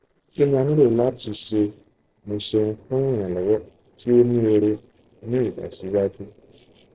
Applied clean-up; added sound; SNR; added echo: neural separator model SepFormer DNS4.